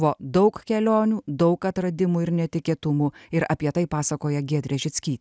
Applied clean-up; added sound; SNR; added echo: none; none; none; none.